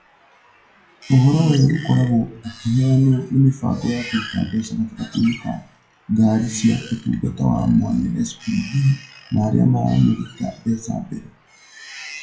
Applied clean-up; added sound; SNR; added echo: classical method WPE with log-MMSE.